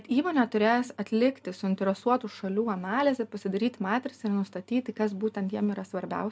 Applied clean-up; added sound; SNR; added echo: none; none; none; none.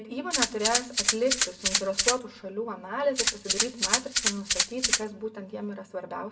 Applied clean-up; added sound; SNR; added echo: none; Rattle (instrument); -4 dB; reverberation time 0.5 s.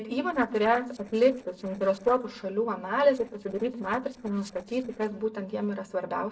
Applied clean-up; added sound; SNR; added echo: neural separator model SepFormer DNS4.